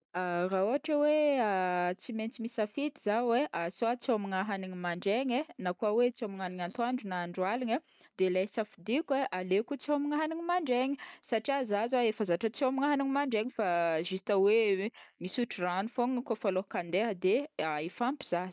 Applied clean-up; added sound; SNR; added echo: neural mask model Resemble Enhance denoiser.